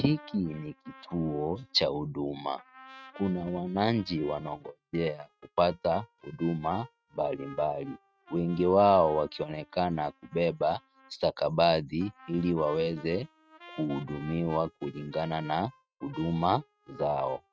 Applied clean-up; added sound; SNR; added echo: neural mask model RNNoise.